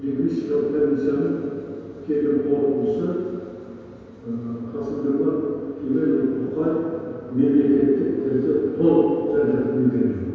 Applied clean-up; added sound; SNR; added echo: none; none; none; reverberation time 2.2 s.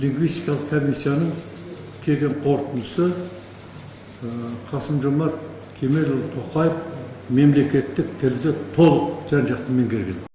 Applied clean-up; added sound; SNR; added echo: none; none; none; none.